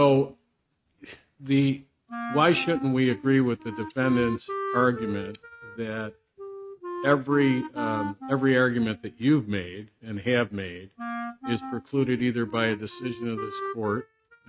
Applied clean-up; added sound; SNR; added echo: neural mask model RNNoise.